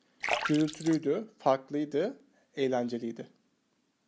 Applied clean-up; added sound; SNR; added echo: none; Splash, splatter; 7 dB; none.